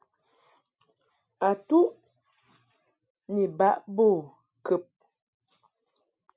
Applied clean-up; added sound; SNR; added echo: none; none; none; none.